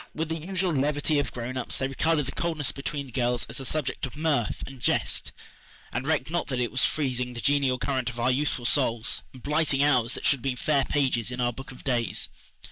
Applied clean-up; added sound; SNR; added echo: neural mask model DeepFilterNet 3.